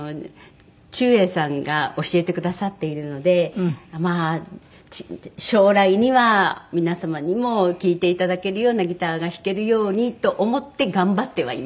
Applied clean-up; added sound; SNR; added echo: none; none; none; none.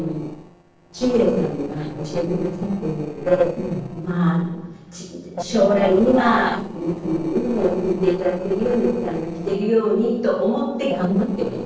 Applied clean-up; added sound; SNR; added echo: neural separator model SepFormer DNS4.